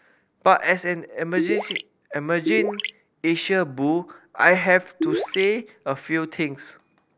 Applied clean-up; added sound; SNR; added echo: none; Gurgling; 2 dB; none.